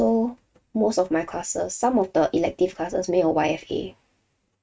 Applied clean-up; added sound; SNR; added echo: neural mask model RNNoise.